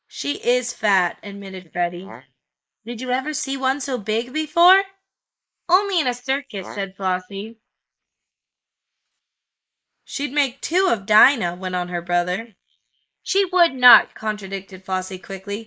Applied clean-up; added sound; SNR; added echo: neural mask model Resemble Enhance denoiser.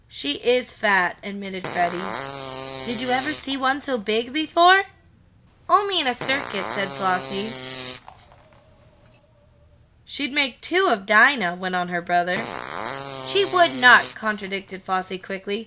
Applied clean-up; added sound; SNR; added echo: none; Fart; 11 dB; none.